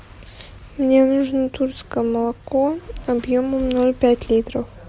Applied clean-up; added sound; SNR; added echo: none; none; none; none.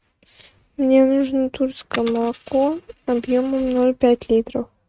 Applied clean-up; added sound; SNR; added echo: neural mask model RNNoise.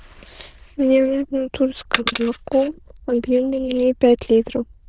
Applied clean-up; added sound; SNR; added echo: neural diffusion model UNIVERSE++.